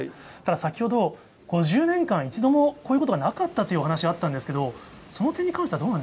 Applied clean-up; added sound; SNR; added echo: none; none; none; none.